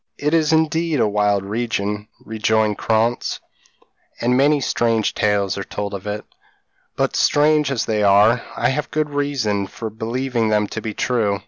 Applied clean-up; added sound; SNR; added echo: none; none; none; none.